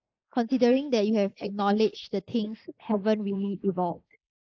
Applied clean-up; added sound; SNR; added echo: neural mask model Resemble Enhance denoiser.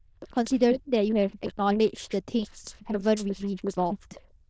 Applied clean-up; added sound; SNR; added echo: neural diffusion model UNIVERSE++.